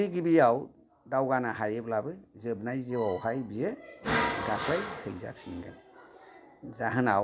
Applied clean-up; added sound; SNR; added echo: none; none; none; none.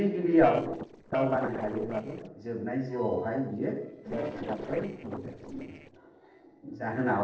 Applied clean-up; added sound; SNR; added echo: neural separator model SepFormer DNS4.